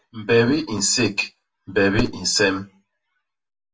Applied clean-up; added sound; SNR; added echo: none; none; none; reverberation time 0.2 s.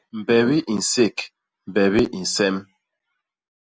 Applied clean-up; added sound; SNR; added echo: none; none; none; none.